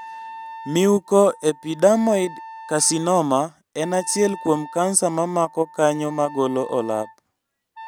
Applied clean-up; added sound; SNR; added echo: none; Wind instrument, woodwind instrument; 18 dB; none.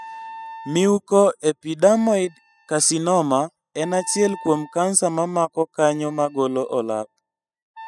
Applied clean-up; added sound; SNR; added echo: classical method spectral subtraction.